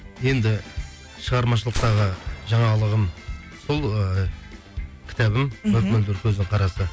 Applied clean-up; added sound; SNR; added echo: none; Gunshot, gunfire; 17 dB; none.